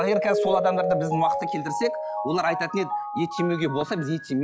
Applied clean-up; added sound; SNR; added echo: classical method log-MMSE.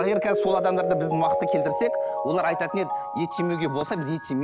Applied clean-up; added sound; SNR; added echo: none; Mallet percussion; 1 dB; none.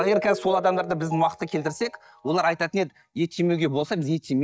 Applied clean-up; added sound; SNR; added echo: neural mask model DeepFilterNet 3.